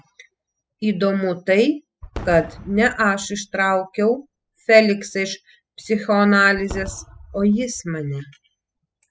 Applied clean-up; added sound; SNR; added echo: classical method spectral subtraction.